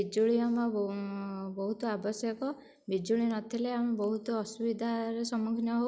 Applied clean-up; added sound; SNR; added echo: none; none; none; none.